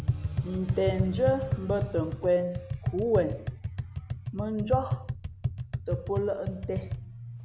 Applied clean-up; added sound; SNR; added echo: none; Tap; 2 dB; none.